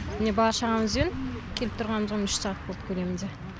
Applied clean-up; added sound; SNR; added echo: none; Shatter / Crushing; 16 dB; none.